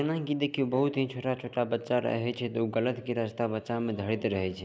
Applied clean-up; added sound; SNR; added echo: none; none; none; none.